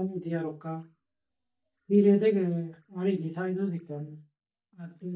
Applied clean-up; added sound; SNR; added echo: neural mask model DeepFilterNet 3.